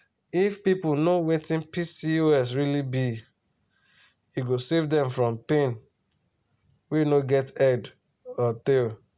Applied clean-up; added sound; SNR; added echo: none; none; none; none.